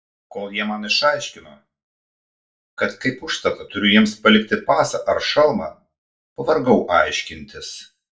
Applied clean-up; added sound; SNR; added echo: none; none; none; reverberation time 0.2 s.